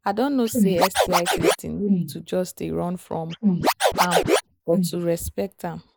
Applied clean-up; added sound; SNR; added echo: neural mask model Resemble Enhance denoiser.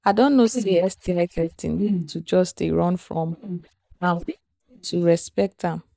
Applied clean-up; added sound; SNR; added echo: neural mask model DeepFilterNet 3.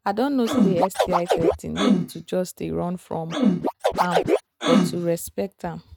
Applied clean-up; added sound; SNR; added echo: neural mask model RNNoise.